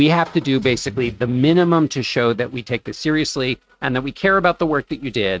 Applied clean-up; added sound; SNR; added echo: neural mask model RNNoise.